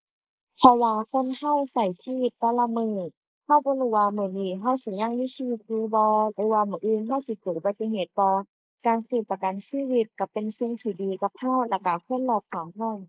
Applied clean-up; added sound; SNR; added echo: neural mask model Resemble Enhance denoiser.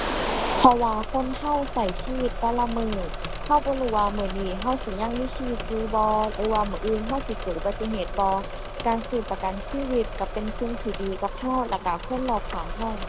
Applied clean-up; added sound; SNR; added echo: none; Engine / Mechanisms; 6 dB; none.